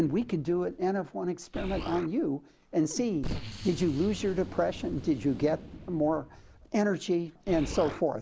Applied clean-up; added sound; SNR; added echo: none; Explosion; 12 dB; none.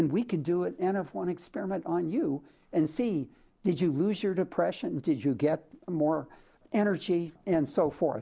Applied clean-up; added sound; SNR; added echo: none; none; none; none.